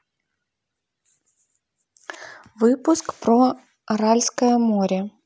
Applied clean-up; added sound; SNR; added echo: none; none; none; none.